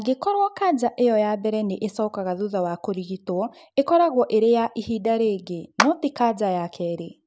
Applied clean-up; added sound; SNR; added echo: none; Clapping; 7 dB; none.